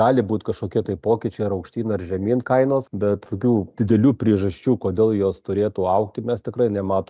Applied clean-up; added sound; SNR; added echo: none; none; none; none.